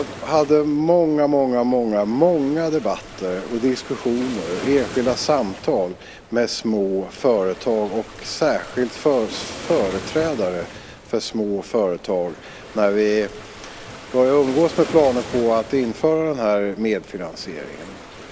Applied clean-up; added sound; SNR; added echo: none; Waves, surf; 16 dB; none.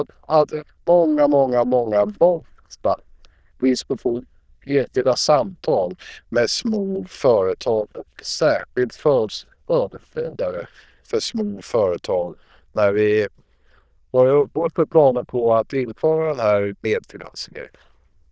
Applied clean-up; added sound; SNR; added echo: neural diffusion model UNIVERSE++.